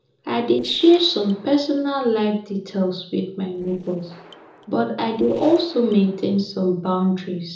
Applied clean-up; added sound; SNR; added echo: neural separator model SepFormer DNS4.